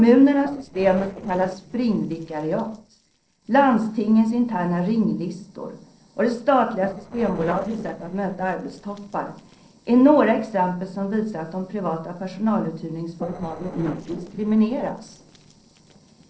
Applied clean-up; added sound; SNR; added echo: neural separator model SepFormer DNS4.